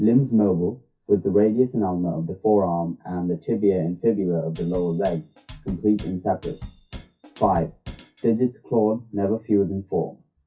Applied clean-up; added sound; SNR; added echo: classical method WPE with log-MMSE.